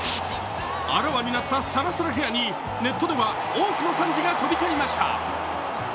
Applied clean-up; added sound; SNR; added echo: none; none; none; none.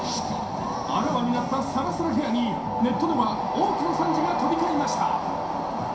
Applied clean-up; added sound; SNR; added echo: none; Train; 14 dB; reverberation time 0.5 s.